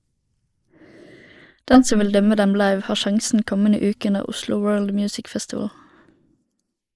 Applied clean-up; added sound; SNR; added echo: neural mask model Resemble Enhance denoiser.